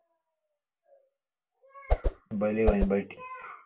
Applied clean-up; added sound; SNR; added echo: none; Whoosh, swoosh, swish; -5 dB; reverberation time 0.2 s.